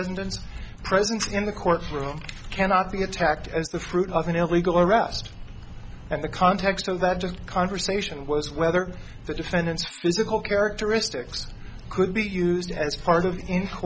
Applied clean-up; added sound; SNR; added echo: none; none; none; none.